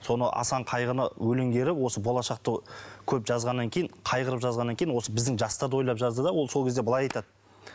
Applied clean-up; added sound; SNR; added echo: none; none; none; none.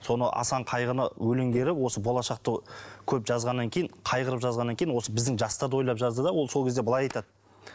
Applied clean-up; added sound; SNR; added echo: neural separator model SepFormer DNS4.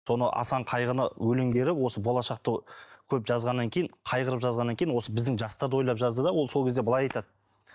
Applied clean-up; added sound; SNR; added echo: neural mask model DeepFilterNet 3.